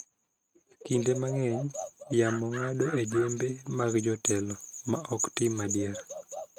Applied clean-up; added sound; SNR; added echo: neural mask model RNNoise.